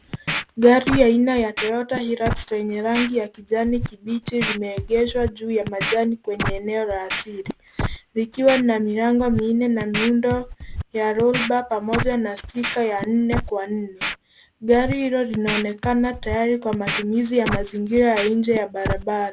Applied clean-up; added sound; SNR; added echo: none; Scratching (performance technique); 8 dB; none.